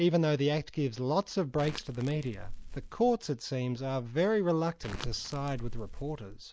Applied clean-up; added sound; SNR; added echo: neural mask model Resemble Enhance denoiser.